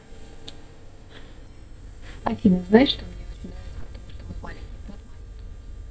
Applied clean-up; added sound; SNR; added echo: neural mask model DeepFilterNet 3.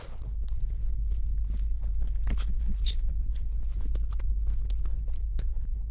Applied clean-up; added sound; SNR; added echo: neural diffusion model UNIVERSE++.